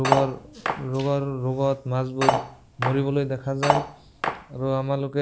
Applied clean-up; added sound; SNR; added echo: none; Cutlery, silverware; 1 dB; none.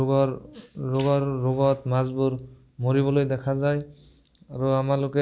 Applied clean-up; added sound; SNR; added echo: none; none; none; none.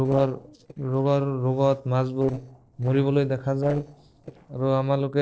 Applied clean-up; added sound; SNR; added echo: neural separator model SepFormer DNS4.